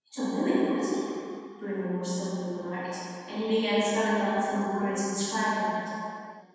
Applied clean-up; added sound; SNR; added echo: none; Guitar; 13 dB; reverberation time 2.1 s.